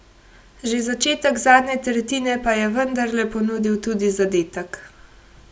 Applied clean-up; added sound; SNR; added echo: none; none; none; none.